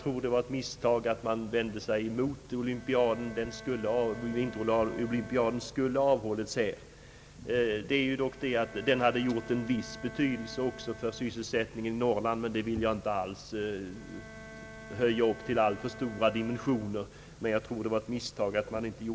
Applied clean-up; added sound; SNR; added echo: none; Bowed string instrument; 19 dB; none.